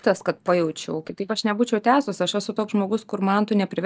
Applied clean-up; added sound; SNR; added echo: neural mask model DeepFilterNet 3.